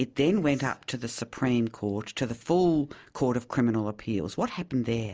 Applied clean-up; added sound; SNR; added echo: none; none; none; none.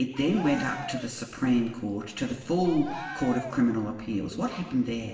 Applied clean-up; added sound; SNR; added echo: none; Cheering; 14 dB; reverberation time 1.0 s.